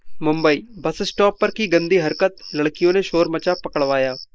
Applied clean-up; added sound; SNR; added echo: neural mask model Resemble Enhance denoiser.